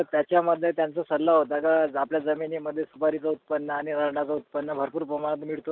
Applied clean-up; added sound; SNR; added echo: neural mask model Resemble Enhance denoiser.